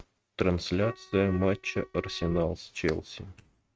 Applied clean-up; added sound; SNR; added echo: neural mask model RNNoise.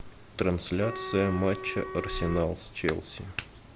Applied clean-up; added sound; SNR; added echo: none; Clapping + Wind instrument, woodwind instrument; 9 dB; none.